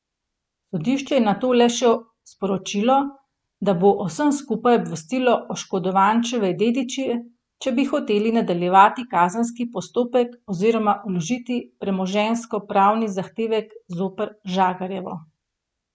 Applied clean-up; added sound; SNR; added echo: none; none; none; none.